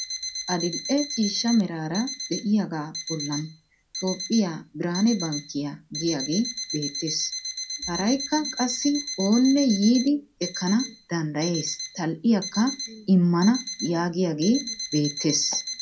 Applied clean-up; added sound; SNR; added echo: none; Alarm; 9 dB; reverberation time 0.2 s.